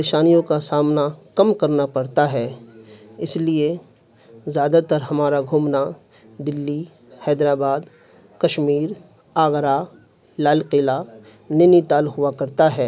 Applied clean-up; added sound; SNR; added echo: none; none; none; none.